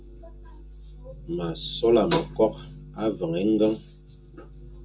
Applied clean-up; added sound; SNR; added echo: none; none; none; reverberation time 0.2 s.